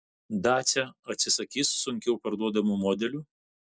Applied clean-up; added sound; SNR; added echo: none; none; none; none.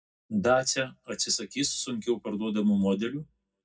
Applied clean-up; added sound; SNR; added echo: none; none; none; reverberation time 0.4 s.